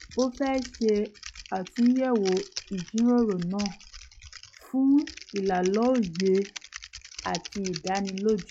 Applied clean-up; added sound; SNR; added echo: classical method log-MMSE.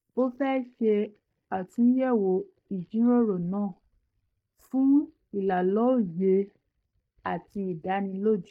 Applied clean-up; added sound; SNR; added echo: neural mask model DeepFilterNet 3.